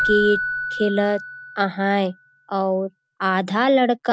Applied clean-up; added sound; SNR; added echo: none; Keyboard (musical); 8 dB; none.